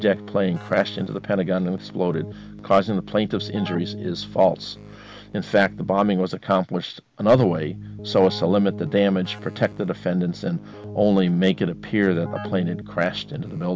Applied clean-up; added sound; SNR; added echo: none; Keyboard (musical); 14 dB; none.